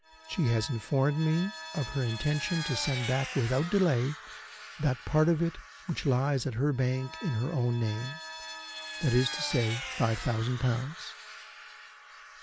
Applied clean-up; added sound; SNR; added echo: none; Vehicle; 12 dB; none.